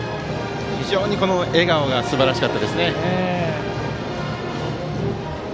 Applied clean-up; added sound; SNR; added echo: none; none; none; none.